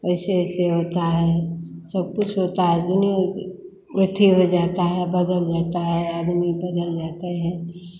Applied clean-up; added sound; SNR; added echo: none; none; none; none.